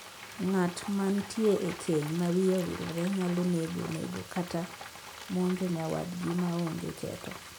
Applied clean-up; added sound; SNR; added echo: none; Frying (food); 13 dB; none.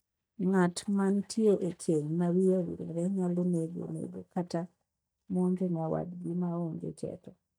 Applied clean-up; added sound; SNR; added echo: neural mask model DeepFilterNet 3.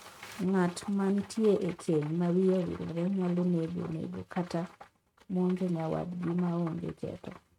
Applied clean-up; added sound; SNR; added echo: neural mask model RNNoise.